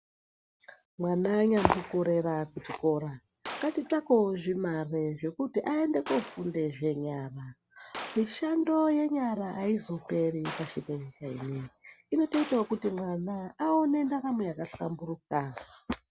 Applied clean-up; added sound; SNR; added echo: none; Gunshot, gunfire; 16 dB; none.